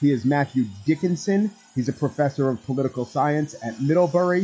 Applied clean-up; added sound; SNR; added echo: classical method log-MMSE.